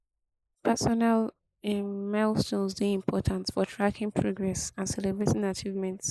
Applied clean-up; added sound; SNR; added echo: neural mask model Resemble Enhance denoiser.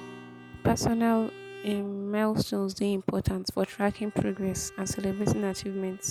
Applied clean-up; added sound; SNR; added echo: none; Acoustic guitar + Bowed string instrument; 19 dB; none.